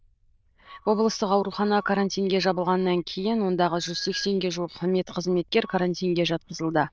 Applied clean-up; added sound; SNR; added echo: neural diffusion model UNIVERSE++.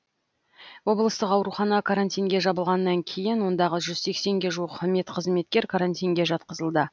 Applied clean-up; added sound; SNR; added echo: none; none; none; none.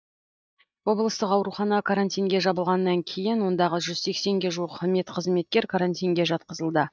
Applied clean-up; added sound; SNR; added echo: neural mask model DeepFilterNet 3.